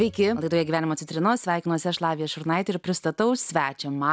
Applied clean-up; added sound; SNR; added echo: none; none; none; none.